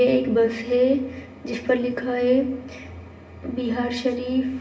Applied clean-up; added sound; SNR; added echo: none; none; none; reverberation time 0.7 s.